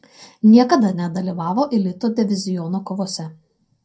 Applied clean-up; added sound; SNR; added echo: none; none; none; reverberation time 0.2 s.